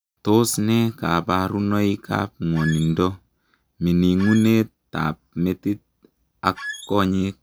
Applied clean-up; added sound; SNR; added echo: none; Squeak; 13 dB; none.